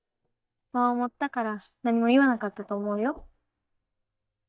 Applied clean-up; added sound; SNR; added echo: neural mask model DeepFilterNet 3.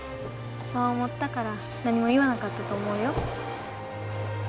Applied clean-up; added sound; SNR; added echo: none; Slam / Car; 16 dB; none.